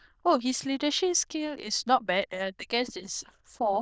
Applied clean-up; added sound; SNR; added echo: neural diffusion model UNIVERSE++.